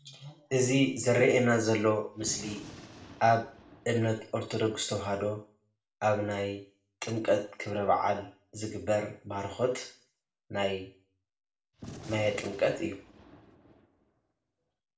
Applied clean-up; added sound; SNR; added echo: none; Gunshot, gunfire; 18 dB; reverberation time 0.4 s.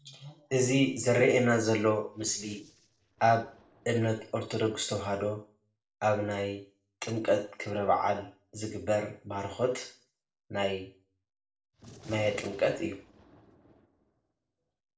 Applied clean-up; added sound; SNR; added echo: neural separator model SepFormer DNS4.